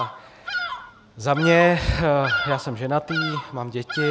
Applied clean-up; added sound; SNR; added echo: none; Bird vocalization, bird call, bird song; 7 dB; none.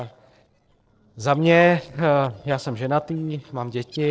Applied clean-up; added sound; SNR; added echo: neural separator model SepFormer DNS4.